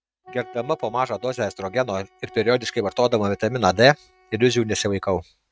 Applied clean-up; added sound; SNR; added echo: neural mask model RNNoise.